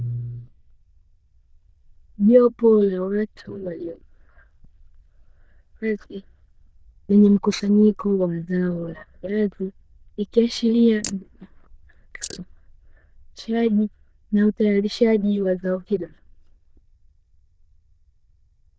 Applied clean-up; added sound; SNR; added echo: neural diffusion model UNIVERSE++.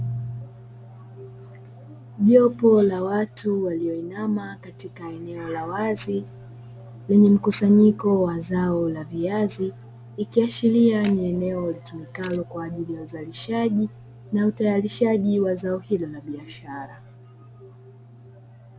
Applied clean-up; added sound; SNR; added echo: none; Camera; 19 dB; none.